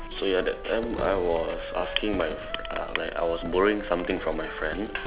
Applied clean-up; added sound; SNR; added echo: none; Coin (dropping) + Wind instrument, woodwind instrument; 8 dB; none.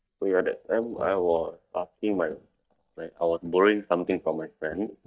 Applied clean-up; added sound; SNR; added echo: neural mask model DeepFilterNet 3.